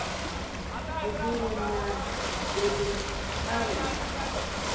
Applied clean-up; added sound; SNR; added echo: none; Ocean / Boat, Water vehicle; -4 dB; reverberation time 1.0 s.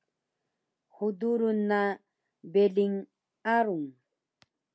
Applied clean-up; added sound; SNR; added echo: none; none; none; none.